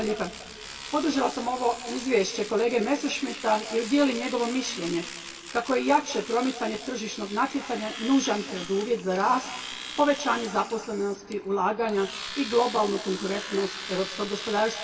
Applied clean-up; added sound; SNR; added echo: none; Domestic sounds, home sounds; 12 dB; reverberation time 2.0 s.